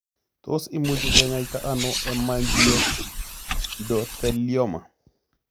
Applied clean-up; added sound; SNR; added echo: none; Car; -2 dB; none.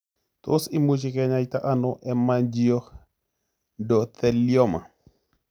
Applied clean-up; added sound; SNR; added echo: none; none; none; none.